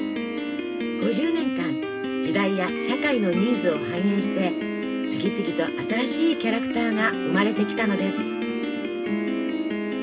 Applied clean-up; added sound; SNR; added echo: none; Piano; 1 dB; reverberation time 0.2 s.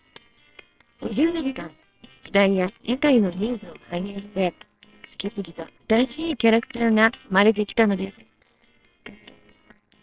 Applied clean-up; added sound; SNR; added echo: neural separator model SepFormer WHAMR!.